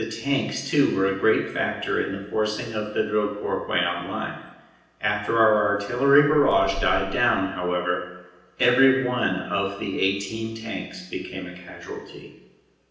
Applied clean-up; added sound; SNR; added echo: none; Bird; 9 dB; reverberation time 0.9 s.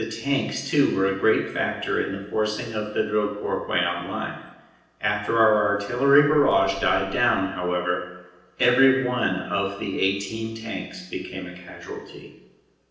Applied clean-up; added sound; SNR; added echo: neural separator model SepFormer DNS4.